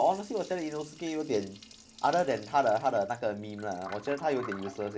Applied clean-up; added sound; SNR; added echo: none; Liquid; 18 dB; none.